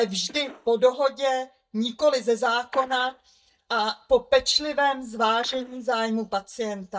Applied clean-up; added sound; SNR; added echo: neural mask model DeepFilterNet 3.